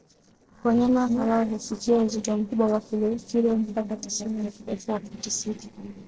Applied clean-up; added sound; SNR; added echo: neural separator model SepFormer DNS4.